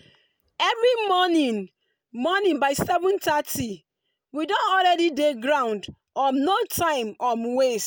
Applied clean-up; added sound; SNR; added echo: none; none; none; none.